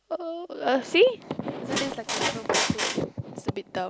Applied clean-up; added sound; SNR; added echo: none; Squeak; 1 dB; none.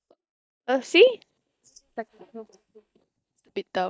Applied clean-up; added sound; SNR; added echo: neural mask model DeepFilterNet 3.